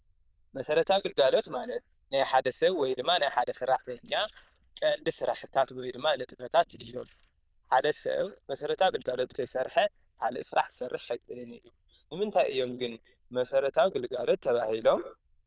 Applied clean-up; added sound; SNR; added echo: neural diffusion model UNIVERSE++.